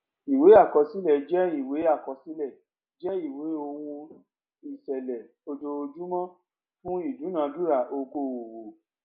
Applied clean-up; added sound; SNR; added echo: none; none; none; none.